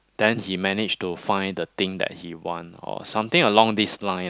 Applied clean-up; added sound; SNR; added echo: none; none; none; none.